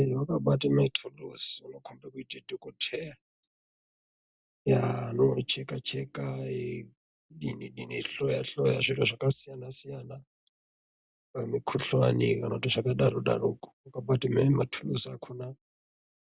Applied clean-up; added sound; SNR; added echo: none; none; none; none.